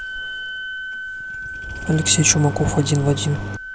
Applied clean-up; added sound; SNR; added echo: none; Engine starting + Wind instrument, woodwind instrument; 7 dB; none.